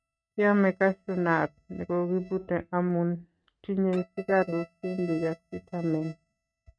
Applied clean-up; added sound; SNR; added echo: neural mask model RNNoise.